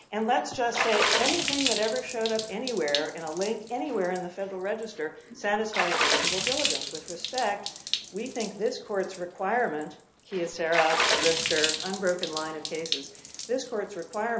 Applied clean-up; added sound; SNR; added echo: none; Water / Splash, splatter; 2 dB; none.